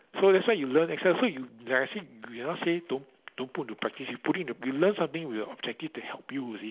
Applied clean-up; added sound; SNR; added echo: none; none; none; none.